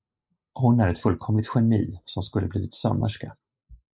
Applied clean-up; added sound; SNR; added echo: neural mask model Resemble Enhance denoiser.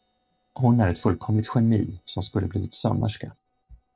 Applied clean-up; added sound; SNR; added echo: neural separator model SepFormer DNS4.